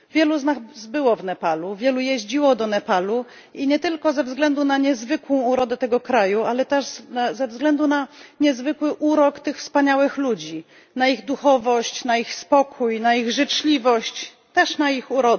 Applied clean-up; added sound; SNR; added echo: none; none; none; none.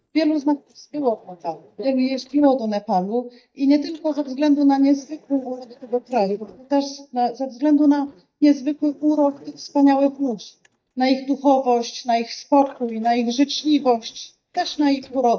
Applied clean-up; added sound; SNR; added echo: neural mask model DeepFilterNet 3.